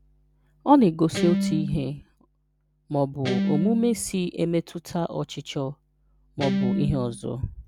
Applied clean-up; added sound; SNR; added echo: none; Guitar; 1 dB; none.